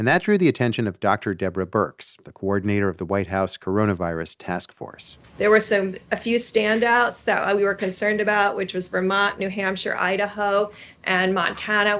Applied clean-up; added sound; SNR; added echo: none; none; none; none.